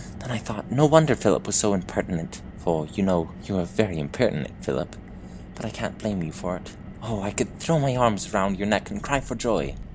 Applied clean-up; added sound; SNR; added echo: none; Car; 14 dB; none.